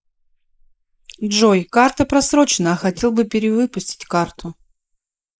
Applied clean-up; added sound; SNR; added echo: neural mask model Resemble Enhance denoiser.